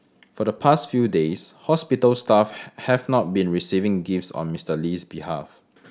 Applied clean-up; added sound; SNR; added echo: none; none; none; none.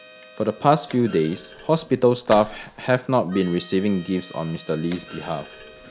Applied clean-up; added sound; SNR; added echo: none; Thump, thud + Harmonica; 19 dB; none.